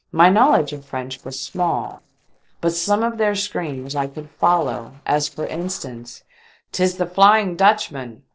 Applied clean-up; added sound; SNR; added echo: neural separator model SepFormer DNS4.